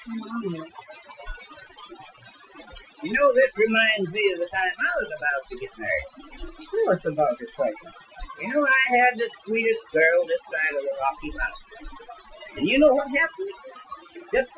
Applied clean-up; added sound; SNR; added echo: classical method Wiener filter.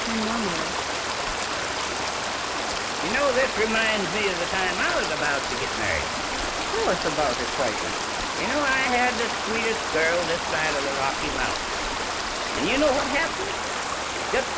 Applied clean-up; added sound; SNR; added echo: none; Stream; 0 dB; none.